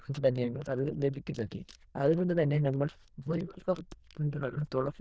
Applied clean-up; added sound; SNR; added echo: neural diffusion model UNIVERSE++.